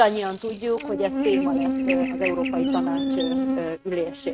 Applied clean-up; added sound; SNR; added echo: neural mask model RNNoise.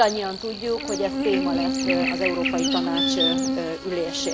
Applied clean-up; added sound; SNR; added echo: none; Buzz; -1 dB; none.